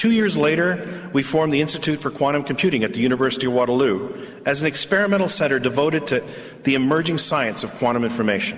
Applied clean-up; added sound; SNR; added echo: none; none; none; none.